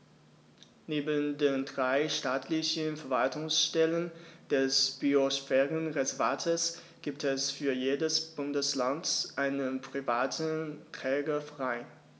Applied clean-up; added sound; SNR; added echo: none; none; none; none.